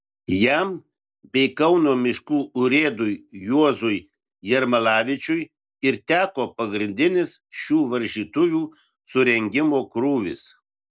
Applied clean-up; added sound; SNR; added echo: none; none; none; none.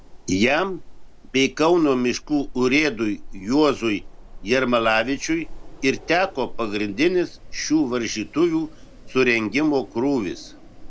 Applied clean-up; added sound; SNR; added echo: none; Wind; 15 dB; none.